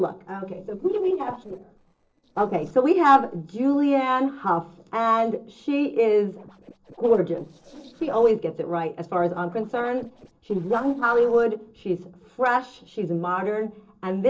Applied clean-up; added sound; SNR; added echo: neural separator model SepFormer DNS4.